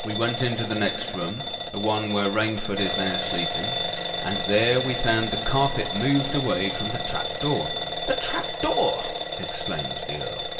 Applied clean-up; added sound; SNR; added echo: none; Alarm / Bell; 3 dB; reverberation time 2.5 s.